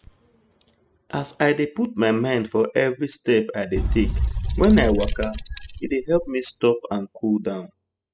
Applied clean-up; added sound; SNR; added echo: classical method spectral subtraction.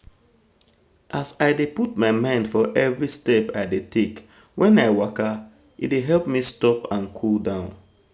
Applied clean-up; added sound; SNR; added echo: none; none; none; none.